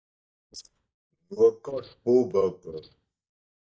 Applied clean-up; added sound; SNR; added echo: neural mask model DeepFilterNet 3.